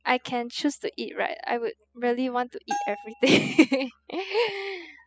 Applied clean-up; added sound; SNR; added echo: classical method spectral subtraction.